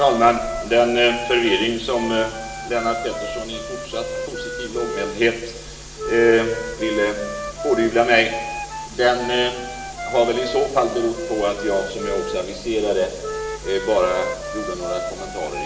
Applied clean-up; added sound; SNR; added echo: none; Wind instrument, woodwind instrument; 9 dB; reverberation time 1.0 s.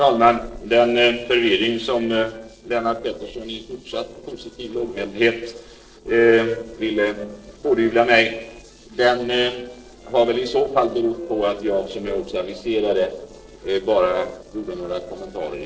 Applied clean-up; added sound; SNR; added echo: neural separator model SepFormer DNS4.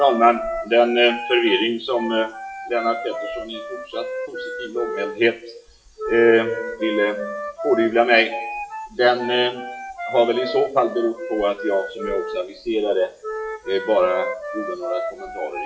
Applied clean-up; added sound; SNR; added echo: classical method WPE with log-MMSE.